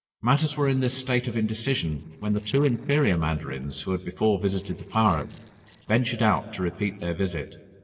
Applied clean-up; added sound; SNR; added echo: neural separator model SepFormer DNS4.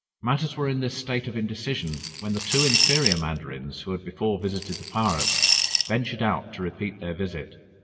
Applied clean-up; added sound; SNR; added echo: none; Coin (dropping) / Glass; -2 dB; reverberation time 1.5 s.